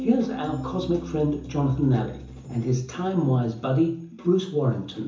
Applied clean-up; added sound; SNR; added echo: none; Piano; 16 dB; reverberation time 0.7 s.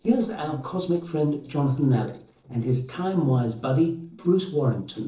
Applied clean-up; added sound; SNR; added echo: neural separator model SepFormer DNS4.